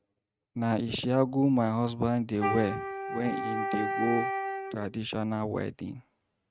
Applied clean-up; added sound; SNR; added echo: neural mask model RNNoise.